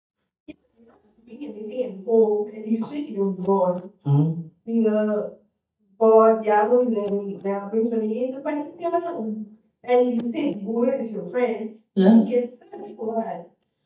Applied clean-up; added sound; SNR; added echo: neural mask model DeepFilterNet 3.